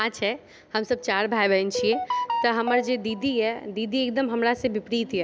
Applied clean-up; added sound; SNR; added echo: none; none; none; none.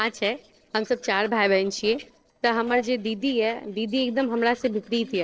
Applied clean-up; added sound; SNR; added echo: neural separator model SepFormer DNS4.